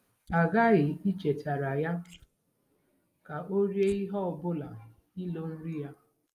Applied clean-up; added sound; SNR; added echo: neural mask model Resemble Enhance denoiser.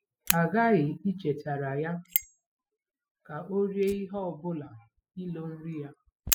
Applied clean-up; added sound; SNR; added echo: classical method spectral subtraction.